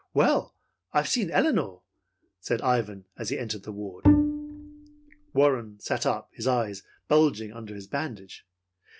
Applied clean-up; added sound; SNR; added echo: none; Bowed string instrument; -3 dB; none.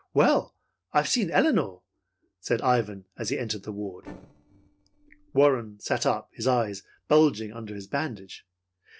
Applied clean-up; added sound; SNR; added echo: neural separator model SepFormer DNS4.